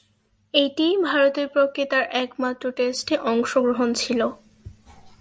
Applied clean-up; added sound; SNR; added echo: none; none; none; none.